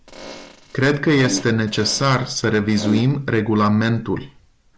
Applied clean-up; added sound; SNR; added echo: none; Fart; 12 dB; none.